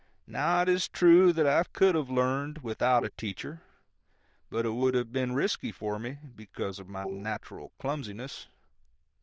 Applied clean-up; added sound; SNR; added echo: neural diffusion model UNIVERSE++.